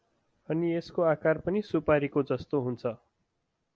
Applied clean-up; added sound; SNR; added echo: none; none; none; none.